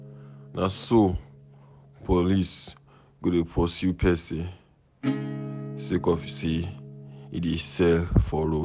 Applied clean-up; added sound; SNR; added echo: none; Acoustic guitar / Strum; 13 dB; none.